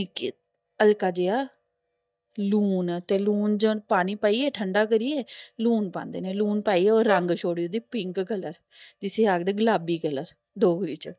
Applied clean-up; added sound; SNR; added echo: neural mask model DeepFilterNet 3.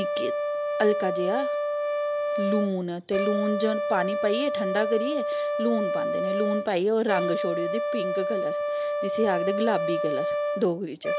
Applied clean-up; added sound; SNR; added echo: none; Brass instrument; -1 dB; none.